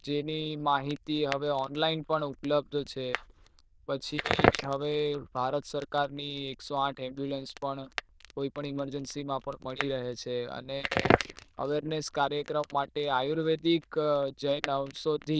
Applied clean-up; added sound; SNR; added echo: neural diffusion model UNIVERSE++.